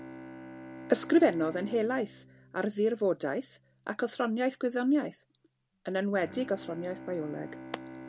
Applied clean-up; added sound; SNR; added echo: none; Bowed string instrument; 16 dB; none.